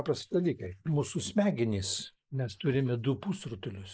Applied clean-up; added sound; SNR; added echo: neural mask model Resemble Enhance denoiser.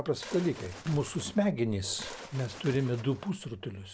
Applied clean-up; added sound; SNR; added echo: none; Bird; 14 dB; none.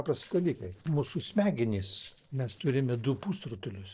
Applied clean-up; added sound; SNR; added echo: neural separator model SepFormer DNS4.